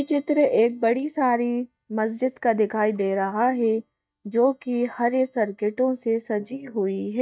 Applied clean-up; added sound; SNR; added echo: neural mask model DeepFilterNet 3.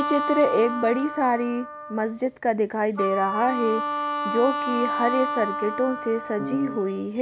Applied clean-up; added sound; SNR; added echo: none; Wind instrument, woodwind instrument + Piano; 5 dB; none.